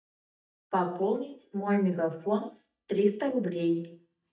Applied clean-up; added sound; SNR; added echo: neural mask model DeepFilterNet 3.